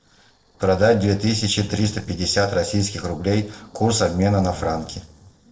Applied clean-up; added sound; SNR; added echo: neural separator model SepFormer DNS4.